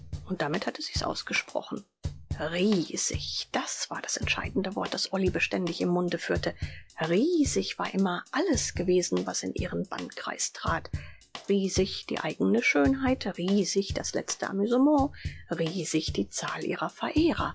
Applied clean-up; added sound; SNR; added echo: classical method log-MMSE.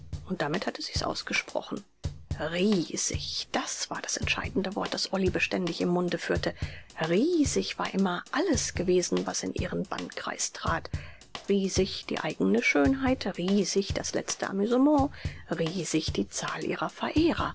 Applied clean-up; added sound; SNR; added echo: none; Drum / Drum kit; 11 dB; none.